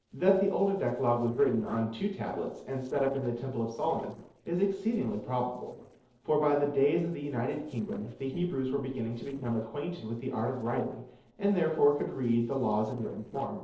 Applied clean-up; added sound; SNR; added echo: neural separator model SepFormer DNS4.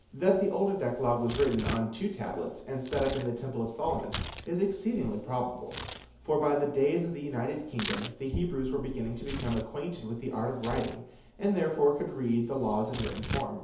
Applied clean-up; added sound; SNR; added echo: none; Tearing; 11 dB; reverberation time 2.2 s.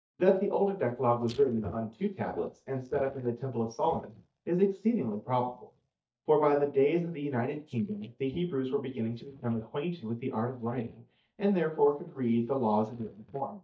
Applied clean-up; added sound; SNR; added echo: neural mask model DeepFilterNet 3.